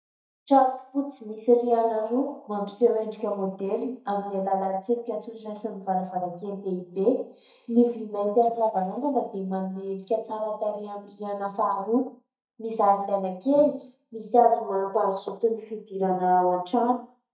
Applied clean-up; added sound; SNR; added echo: neural mask model DeepFilterNet 3.